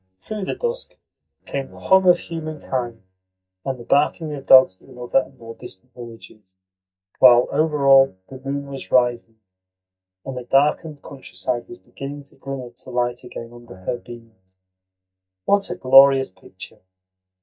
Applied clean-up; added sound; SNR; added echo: neural mask model DeepFilterNet 3.